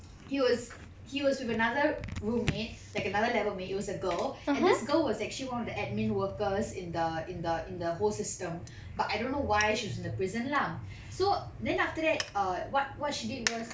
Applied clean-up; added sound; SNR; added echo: none; none; none; none.